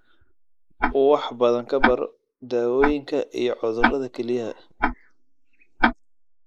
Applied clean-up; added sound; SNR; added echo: neural mask model Resemble Enhance denoiser.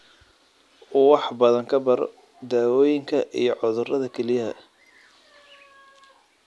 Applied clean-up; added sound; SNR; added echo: none; none; none; none.